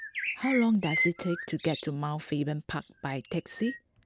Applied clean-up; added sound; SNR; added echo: none; Bird; 7 dB; none.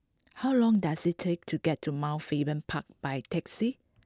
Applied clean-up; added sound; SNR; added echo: none; none; none; none.